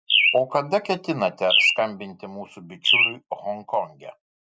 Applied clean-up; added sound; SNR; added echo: neural mask model Resemble Enhance denoiser.